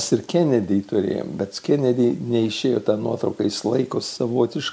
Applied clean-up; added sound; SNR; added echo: none; none; none; none.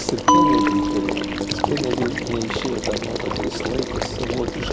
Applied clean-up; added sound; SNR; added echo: none; Bell + Water / Liquid; -5 dB; none.